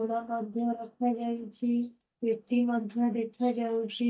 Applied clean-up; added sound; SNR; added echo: neural mask model DeepFilterNet 3.